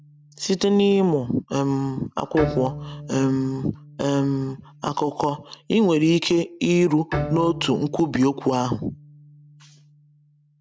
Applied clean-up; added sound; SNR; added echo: none; Bowed string instrument; 13 dB; none.